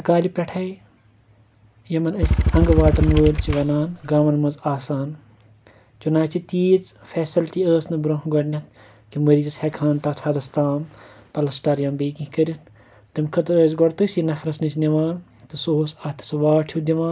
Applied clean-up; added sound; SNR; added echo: none; Motorcycle / Engine; -2 dB; none.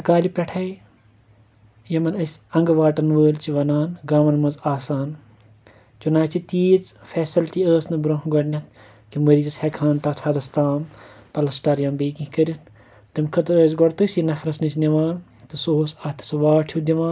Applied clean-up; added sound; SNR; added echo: none; none; none; none.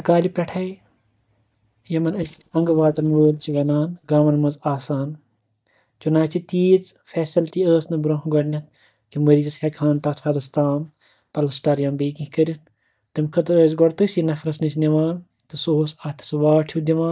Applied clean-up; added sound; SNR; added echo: neural mask model DeepFilterNet 3.